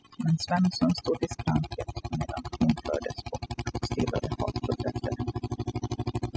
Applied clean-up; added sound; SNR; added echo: classical method spectral subtraction.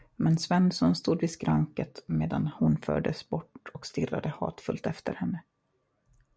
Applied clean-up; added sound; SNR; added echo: none; none; none; none.